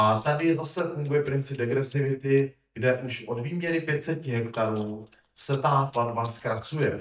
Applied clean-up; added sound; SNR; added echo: neural mask model DeepFilterNet 3.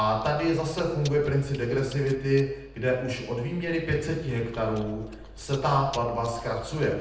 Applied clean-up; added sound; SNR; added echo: none; Chewing, mastication; 18 dB; reverberation time 0.8 s.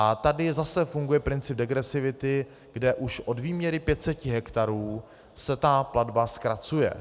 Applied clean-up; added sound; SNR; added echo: none; none; none; none.